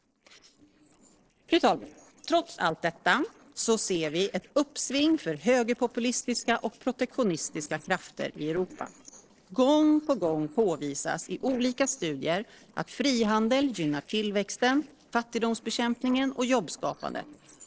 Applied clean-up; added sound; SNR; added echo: neural separator model SepFormer DNS4.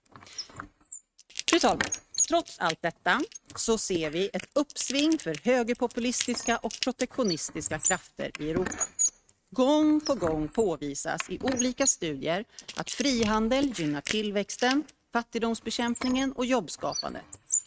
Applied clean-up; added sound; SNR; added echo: neural mask model RNNoise.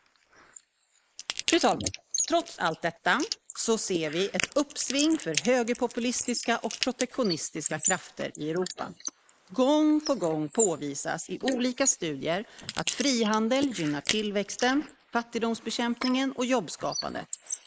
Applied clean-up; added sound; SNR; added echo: neural mask model Resemble Enhance denoiser.